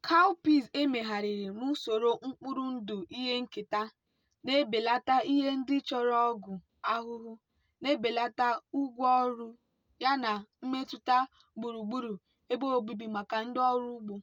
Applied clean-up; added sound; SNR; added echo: none; none; none; none.